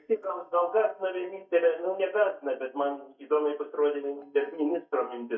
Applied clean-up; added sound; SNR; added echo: neural mask model DeepFilterNet 3.